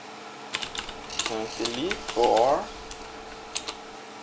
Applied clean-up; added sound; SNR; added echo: none; Bird; 16 dB; none.